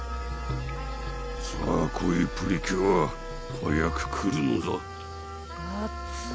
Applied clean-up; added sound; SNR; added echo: none; Trumpet; 14 dB; none.